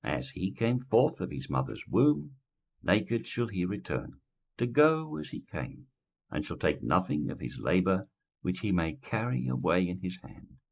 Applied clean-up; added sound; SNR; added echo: neural mask model Resemble Enhance denoiser.